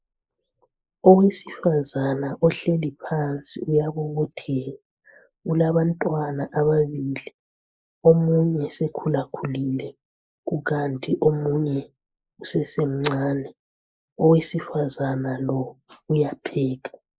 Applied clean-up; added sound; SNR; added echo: neural mask model Resemble Enhance denoiser.